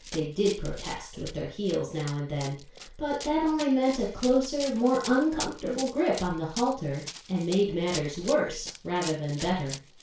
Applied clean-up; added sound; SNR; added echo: none; Run; 15 dB; reverberation time 0.3 s.